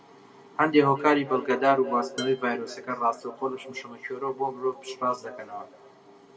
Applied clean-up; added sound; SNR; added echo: none; Dishes, pots, and pans; 16 dB; reverberation time 1.3 s.